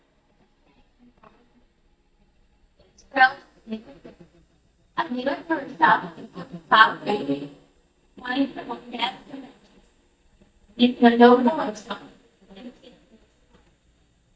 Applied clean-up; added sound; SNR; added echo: neural mask model DeepFilterNet 3.